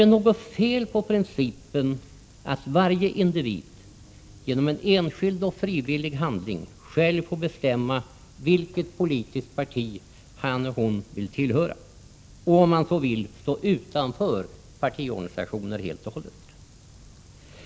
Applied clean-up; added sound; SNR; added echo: none; none; none; none.